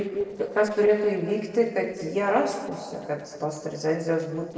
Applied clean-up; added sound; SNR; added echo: neural separator model SepFormer DNS4.